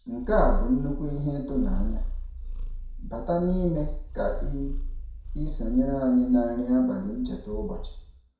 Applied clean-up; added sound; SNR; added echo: none; Purr; 3 dB; reverberation time 0.6 s.